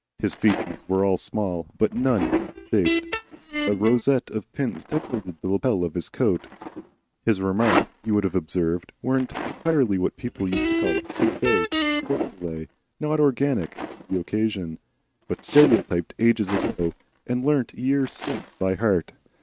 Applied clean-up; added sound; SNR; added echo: neural mask model RNNoise.